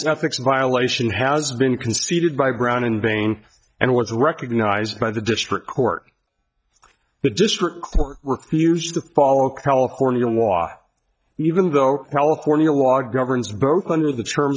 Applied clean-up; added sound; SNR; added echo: neural mask model DeepFilterNet 3.